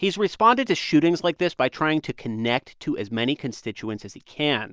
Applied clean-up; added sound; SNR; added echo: none; none; none; none.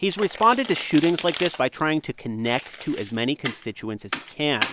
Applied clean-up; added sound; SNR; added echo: none; Domestic sounds, home sounds; 8 dB; none.